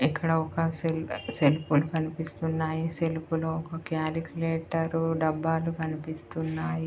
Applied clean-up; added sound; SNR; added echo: none; none; none; none.